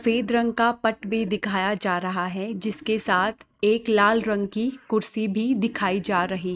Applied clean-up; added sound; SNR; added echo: neural mask model RNNoise.